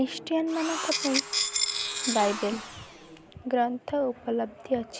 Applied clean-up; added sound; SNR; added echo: none; Tools; 2 dB; none.